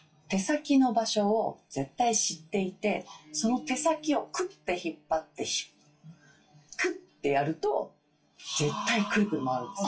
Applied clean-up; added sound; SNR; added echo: classical method WPE with log-MMSE.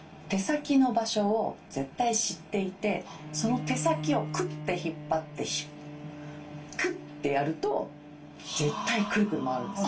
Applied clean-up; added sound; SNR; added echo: none; Bowed string instrument; 12 dB; reverberation time 0.2 s.